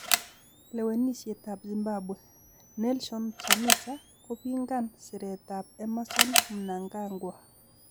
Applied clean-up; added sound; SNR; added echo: none; Camera; -1 dB; none.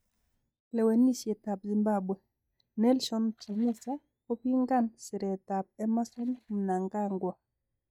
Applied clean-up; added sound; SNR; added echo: neural mask model DeepFilterNet 3.